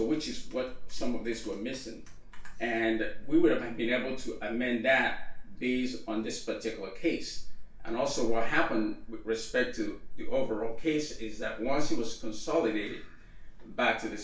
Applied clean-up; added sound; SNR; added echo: none; none; none; reverberation time 0.3 s.